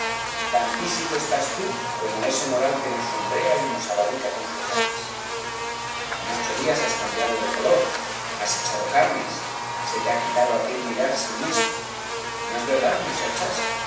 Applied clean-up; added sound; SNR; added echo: none; Buzz; 2 dB; reverberation time 0.9 s.